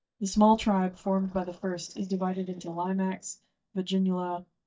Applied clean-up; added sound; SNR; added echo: neural mask model DeepFilterNet 3.